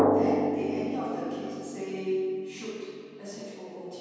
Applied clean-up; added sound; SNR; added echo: none; Drum; -4 dB; reverberation time 2.1 s.